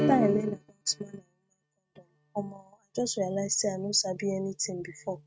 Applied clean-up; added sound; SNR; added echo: neural mask model RNNoise.